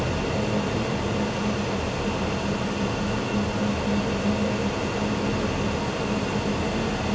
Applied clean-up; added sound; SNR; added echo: none; Fixed-wing aircraft, airplane; -5 dB; reverberation time 0.6 s.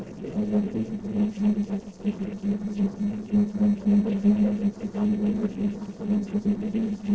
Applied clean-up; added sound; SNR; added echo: neural separator model SepFormer DNS4.